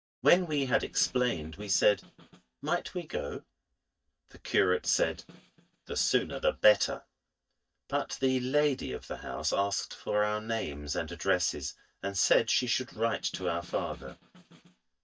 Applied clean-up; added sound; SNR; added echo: neural mask model DeepFilterNet 3.